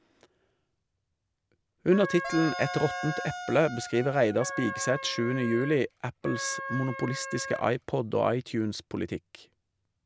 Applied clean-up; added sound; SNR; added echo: none; Wind instrument, woodwind instrument + Wind instrument, woodwind instrument; 8 dB; none.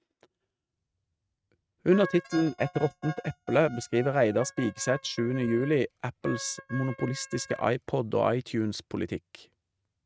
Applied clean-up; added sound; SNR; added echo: neural mask model RNNoise.